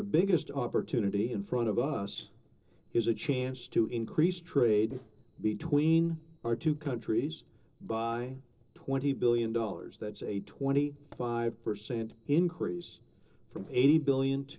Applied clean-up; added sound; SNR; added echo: neural separator model SepFormer DNS4.